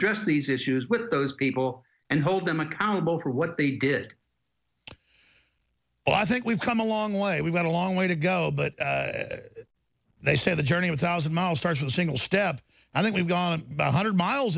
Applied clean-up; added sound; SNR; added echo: none; none; none; none.